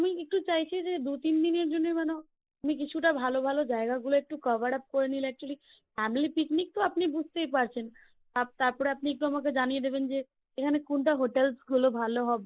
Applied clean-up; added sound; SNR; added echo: neural mask model Resemble Enhance denoiser.